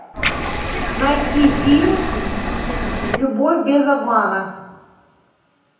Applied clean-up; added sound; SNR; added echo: none; Liquid; 1 dB; reverberation time 0.9 s.